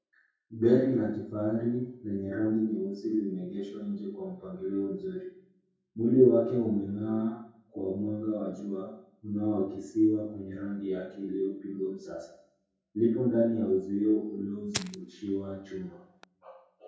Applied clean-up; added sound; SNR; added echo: none; Fire; 13 dB; reverberation time 0.6 s.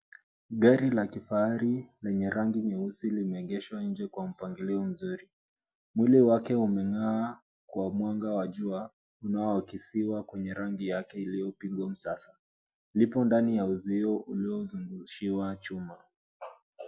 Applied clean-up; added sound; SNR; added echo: none; none; none; none.